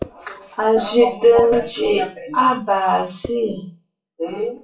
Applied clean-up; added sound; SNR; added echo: classical method WPE with log-MMSE.